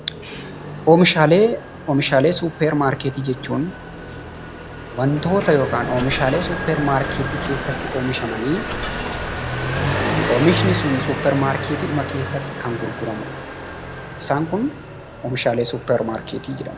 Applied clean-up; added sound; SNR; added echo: none; Coin (dropping) + Motorcycle; 6 dB; none.